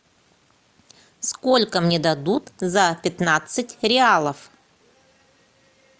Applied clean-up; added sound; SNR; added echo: none; none; none; none.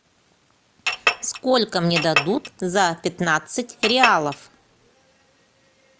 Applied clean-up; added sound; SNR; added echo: none; Chink, clink; 3 dB; none.